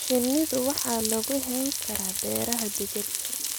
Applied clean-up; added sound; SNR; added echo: none; Frying (food); 1 dB; none.